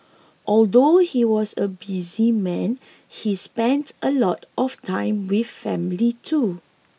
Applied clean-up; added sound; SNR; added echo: none; none; none; none.